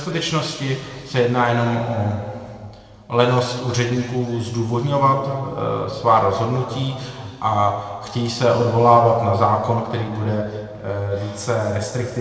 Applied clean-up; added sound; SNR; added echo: none; none; none; reverberation time 2.2 s.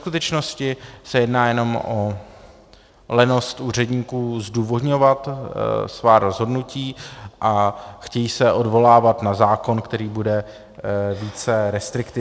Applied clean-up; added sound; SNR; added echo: none; none; none; none.